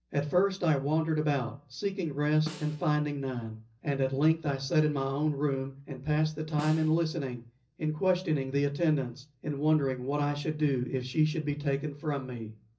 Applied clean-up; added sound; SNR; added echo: none; Snare drum; 19 dB; reverberation time 0.4 s.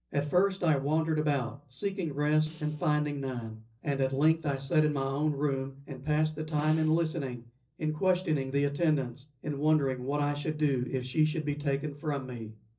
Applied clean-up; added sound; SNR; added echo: neural separator model SepFormer DNS4.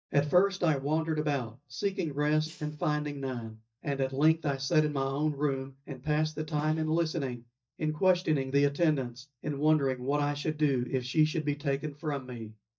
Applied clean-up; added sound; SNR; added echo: neural mask model DeepFilterNet 3.